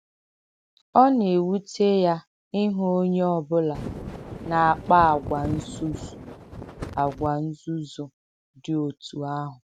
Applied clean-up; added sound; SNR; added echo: none; Wind; 10 dB; none.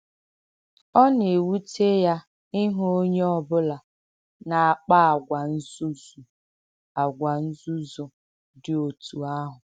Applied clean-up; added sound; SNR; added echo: none; none; none; none.